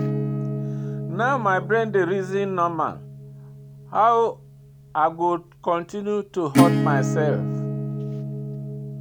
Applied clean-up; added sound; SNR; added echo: none; Acoustic guitar / Strum; 2 dB; none.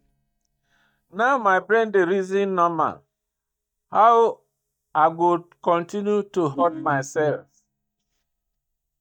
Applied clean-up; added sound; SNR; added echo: neural mask model DeepFilterNet 3.